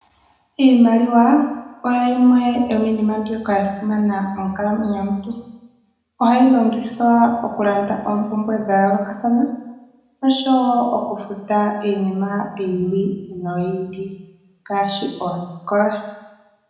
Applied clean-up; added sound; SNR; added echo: none; none; none; reverberation time 0.9 s.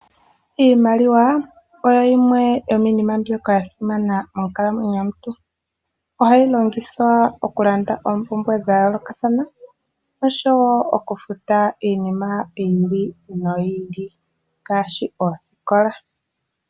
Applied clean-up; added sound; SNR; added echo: none; none; none; none.